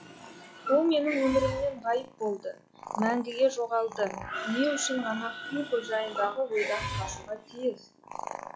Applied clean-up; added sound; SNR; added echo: classical method log-MMSE.